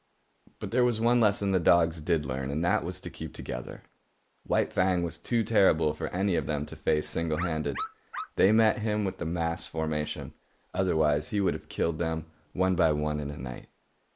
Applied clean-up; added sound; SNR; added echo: neural mask model Resemble Enhance denoiser.